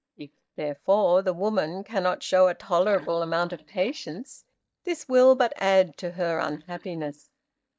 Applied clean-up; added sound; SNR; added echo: neural mask model DeepFilterNet 3.